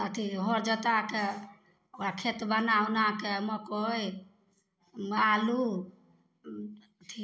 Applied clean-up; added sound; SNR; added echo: none; none; none; none.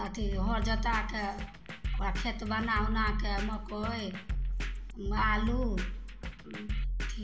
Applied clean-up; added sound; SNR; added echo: none; Drum kit; -2 dB; reverberation time 1.4 s.